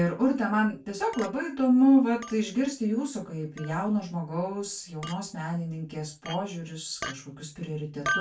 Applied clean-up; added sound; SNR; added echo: none; Chink, clink; 14 dB; reverberation time 0.2 s.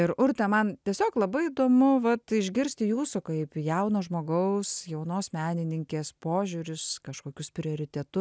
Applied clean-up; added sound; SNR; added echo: none; none; none; none.